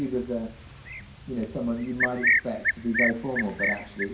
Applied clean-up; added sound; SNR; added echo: none; Cricket; -4 dB; reverberation time 0.5 s.